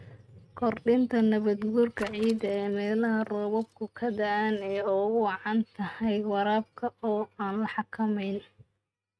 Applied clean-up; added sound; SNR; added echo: neural mask model RNNoise.